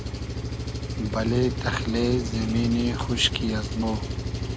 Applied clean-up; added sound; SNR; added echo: none; Engine; 2 dB; none.